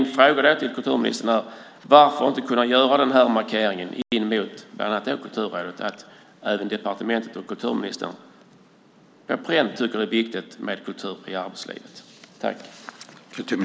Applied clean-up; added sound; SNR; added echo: none; none; none; none.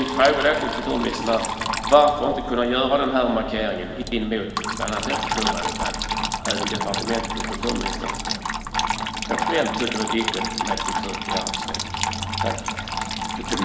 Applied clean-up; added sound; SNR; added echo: none; Trickle, dribble / Water tap, faucet; 3 dB; reverberation time 2.2 s.